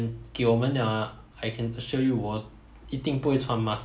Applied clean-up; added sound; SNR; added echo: none; none; none; none.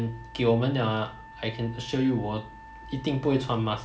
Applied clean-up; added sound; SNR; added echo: none; Wind instrument, woodwind instrument; 20 dB; none.